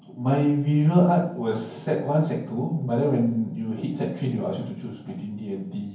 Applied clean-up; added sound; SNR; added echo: none; none; none; reverberation time 0.9 s.